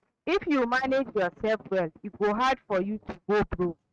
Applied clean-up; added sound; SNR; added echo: neural mask model RNNoise.